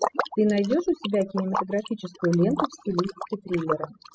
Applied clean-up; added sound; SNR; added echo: classical method spectral subtraction.